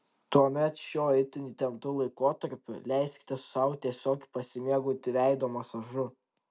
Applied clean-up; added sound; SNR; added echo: none; none; none; none.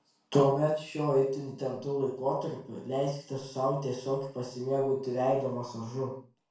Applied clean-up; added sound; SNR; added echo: none; none; none; reverberation time 0.4 s.